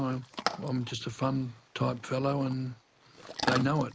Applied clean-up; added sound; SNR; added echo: neural mask model Resemble Enhance denoiser.